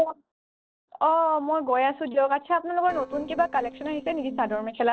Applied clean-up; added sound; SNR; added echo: neural separator model SepFormer DNS4.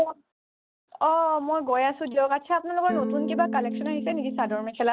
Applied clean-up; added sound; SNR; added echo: neural mask model RNNoise.